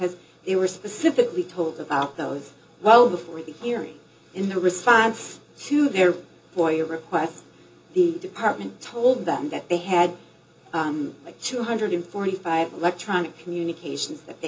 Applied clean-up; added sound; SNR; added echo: none; none; none; reverberation time 0.2 s.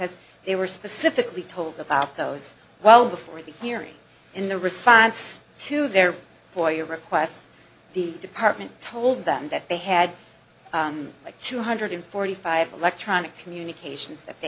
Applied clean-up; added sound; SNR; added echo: none; none; none; none.